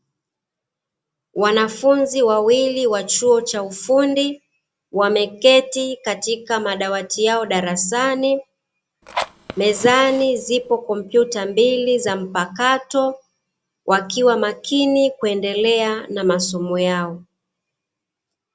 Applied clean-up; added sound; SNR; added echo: none; Fire; 12 dB; none.